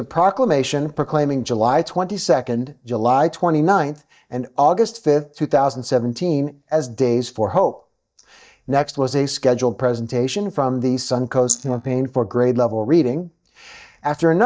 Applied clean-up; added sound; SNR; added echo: neural mask model DeepFilterNet 3.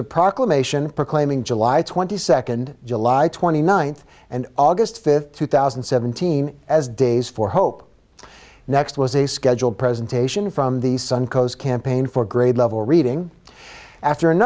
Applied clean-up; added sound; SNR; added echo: none; none; none; none.